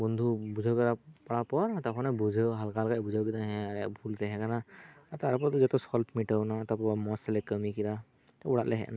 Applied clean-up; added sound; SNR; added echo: none; none; none; none.